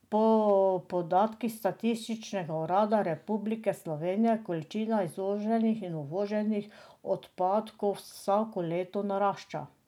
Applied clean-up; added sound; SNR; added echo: none; none; none; none.